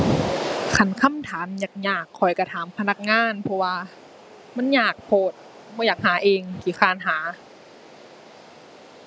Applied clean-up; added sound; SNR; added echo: none; none; none; none.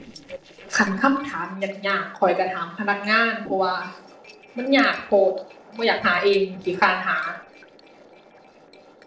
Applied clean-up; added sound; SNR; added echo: neural separator model SepFormer DNS4.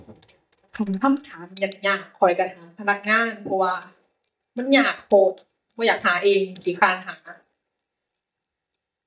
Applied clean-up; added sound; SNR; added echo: neural mask model DeepFilterNet 3.